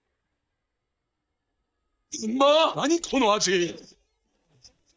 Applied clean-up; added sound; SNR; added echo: neural mask model DeepFilterNet 3.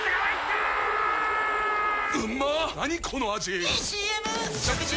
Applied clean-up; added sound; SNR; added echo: none; Animal; 12 dB; none.